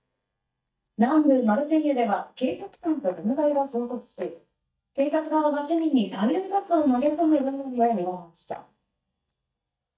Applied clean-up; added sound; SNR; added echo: neural mask model DeepFilterNet 3.